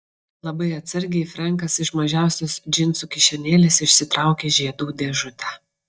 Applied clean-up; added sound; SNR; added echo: neural mask model DeepFilterNet 3.